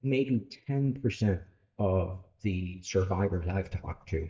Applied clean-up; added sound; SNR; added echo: neural mask model DeepFilterNet 3.